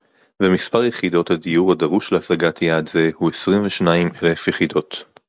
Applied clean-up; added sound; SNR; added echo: none; none; none; none.